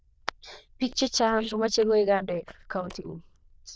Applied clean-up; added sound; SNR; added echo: neural diffusion model UNIVERSE++.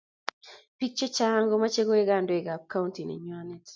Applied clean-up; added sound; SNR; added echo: none; none; none; none.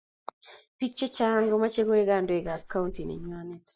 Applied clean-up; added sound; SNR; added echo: neural mask model Resemble Enhance denoiser.